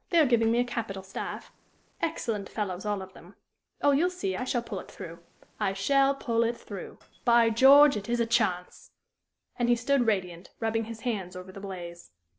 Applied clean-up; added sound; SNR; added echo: neural separator model SepFormer DNS4.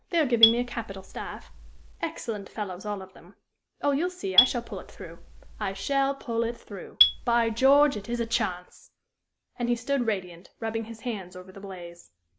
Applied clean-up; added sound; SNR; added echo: none; Marimba, xylophone; 1 dB; none.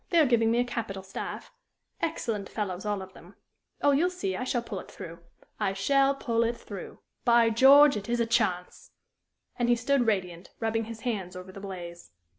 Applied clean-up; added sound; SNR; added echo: none; none; none; none.